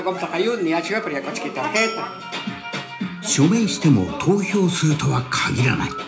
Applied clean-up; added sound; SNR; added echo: none; Bell; 14 dB; reverberation time 0.4 s.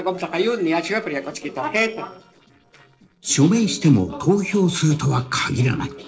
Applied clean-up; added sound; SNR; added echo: neural separator model SepFormer DNS4.